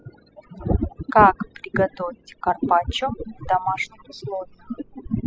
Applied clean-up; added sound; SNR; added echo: classical method spectral subtraction.